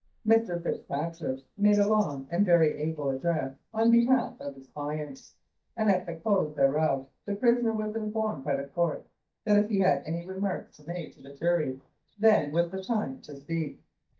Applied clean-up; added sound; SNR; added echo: neural mask model DeepFilterNet 3.